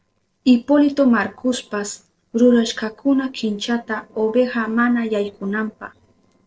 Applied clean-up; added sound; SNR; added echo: neural separator model SepFormer DNS4.